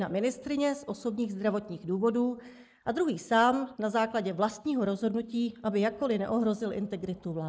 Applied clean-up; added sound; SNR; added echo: neural mask model Resemble Enhance denoiser.